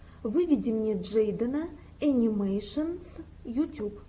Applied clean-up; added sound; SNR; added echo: none; none; none; none.